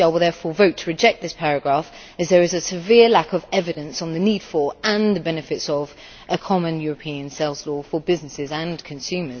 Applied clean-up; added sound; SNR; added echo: none; none; none; none.